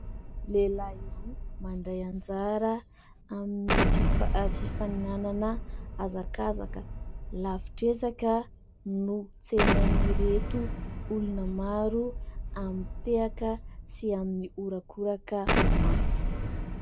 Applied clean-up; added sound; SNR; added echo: none; Explosion; -2 dB; none.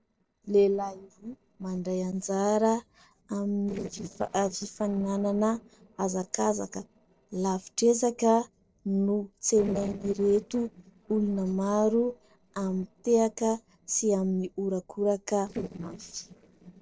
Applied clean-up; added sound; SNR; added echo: neural separator model SepFormer DNS4.